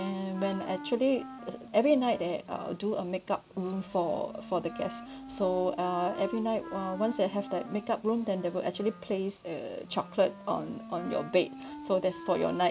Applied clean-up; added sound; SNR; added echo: none; Wind instrument, woodwind instrument; 14 dB; none.